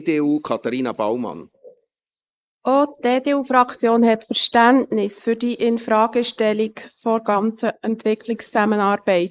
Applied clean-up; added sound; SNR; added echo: neural mask model Resemble Enhance denoiser.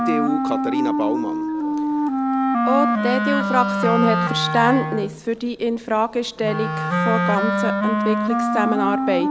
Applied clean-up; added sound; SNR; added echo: none; Wind instrument, woodwind instrument; -1 dB; none.